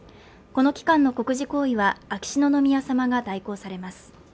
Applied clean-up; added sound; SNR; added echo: none; none; none; none.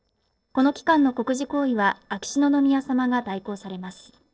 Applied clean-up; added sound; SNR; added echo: neural separator model SepFormer DNS4.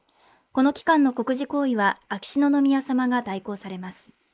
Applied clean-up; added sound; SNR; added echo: neural mask model Resemble Enhance denoiser.